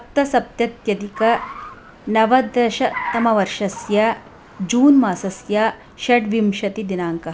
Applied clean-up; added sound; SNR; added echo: none; Car; 17 dB; none.